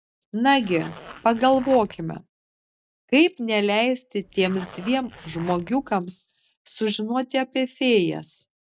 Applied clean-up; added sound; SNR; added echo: none; Zipper (clothing); 18 dB; none.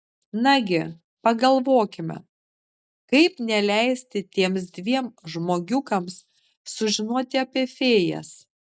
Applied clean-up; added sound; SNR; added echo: none; none; none; none.